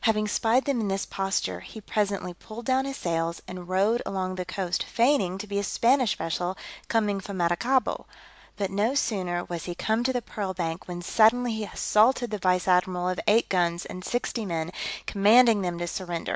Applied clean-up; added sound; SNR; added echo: none; none; none; none.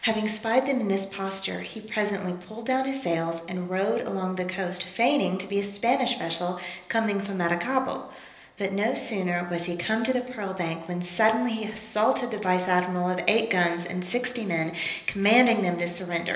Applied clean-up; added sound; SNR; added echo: none; none; none; reverberation time 0.8 s.